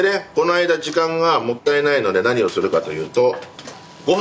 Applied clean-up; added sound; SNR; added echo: none; none; none; none.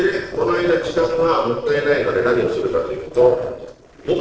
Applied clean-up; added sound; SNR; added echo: neural separator model SepFormer DNS4.